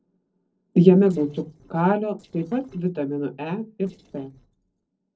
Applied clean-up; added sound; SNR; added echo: neural separator model SepFormer DNS4.